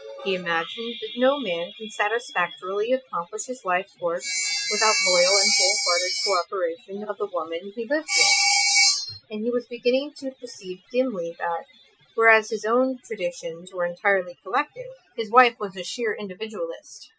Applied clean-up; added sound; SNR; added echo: classical method Wiener filter.